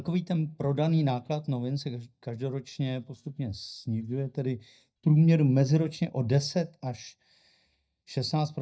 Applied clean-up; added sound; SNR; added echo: neural mask model DeepFilterNet 3.